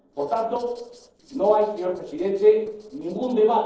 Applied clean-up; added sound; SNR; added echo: neural separator model SepFormer DNS4.